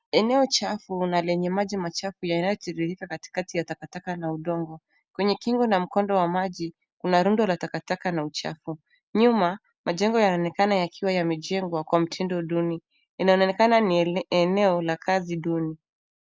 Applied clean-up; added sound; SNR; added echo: none; none; none; none.